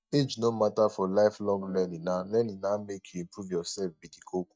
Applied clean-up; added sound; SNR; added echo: neural mask model DeepFilterNet 3.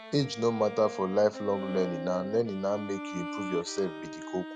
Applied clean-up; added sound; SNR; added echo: none; Bowed string instrument; 9 dB; none.